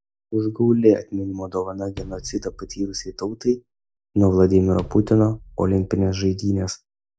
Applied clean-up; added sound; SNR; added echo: none; Bass drum; 20 dB; none.